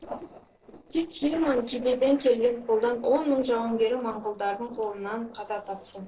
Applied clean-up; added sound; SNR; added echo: neural separator model SepFormer DNS4.